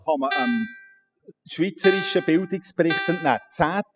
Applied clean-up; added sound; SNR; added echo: classical method spectral subtraction.